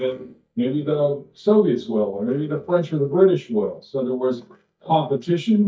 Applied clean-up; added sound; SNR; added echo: neural mask model DeepFilterNet 3.